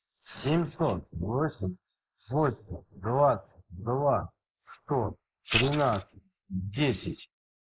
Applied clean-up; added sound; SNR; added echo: neural mask model Resemble Enhance denoiser.